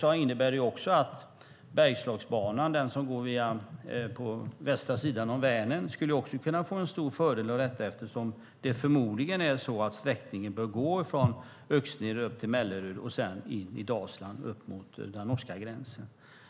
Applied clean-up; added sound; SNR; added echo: none; none; none; none.